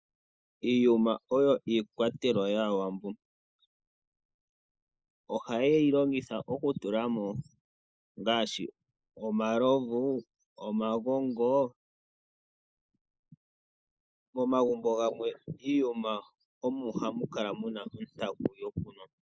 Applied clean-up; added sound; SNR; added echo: neural mask model Resemble Enhance denoiser.